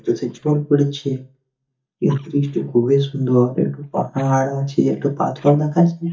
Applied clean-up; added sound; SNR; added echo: neural mask model DeepFilterNet 3.